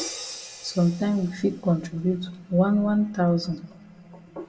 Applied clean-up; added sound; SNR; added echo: none; Crash cymbal; 18 dB; reverberation time 1.3 s.